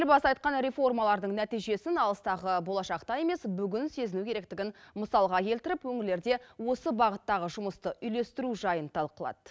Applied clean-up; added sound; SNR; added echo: none; none; none; none.